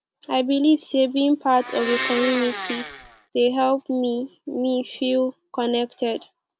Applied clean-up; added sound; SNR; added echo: none; Domestic sounds, home sounds; 7 dB; none.